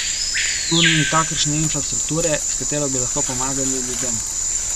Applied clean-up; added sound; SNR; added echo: none; Bird vocalization, bird call, bird song; -3 dB; none.